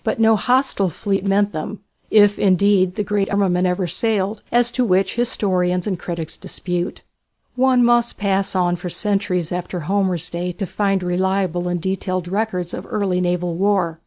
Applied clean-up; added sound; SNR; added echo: none; none; none; none.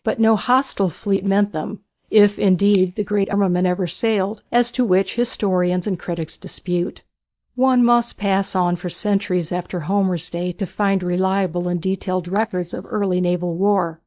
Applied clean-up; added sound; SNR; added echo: neural mask model DeepFilterNet 3.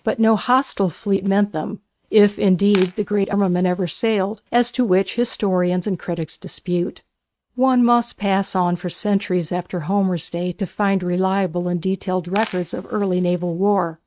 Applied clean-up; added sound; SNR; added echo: neural mask model RNNoise.